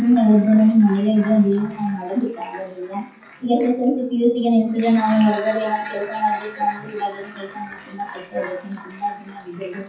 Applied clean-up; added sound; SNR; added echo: classical method WPE with log-MMSE.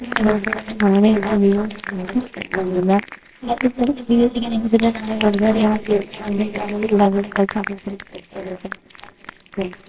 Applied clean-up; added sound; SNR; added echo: neural separator model SepFormer WHAMR!.